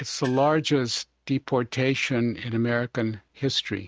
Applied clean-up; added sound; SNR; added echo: neural mask model RNNoise.